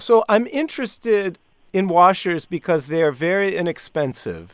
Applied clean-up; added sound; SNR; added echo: none; none; none; none.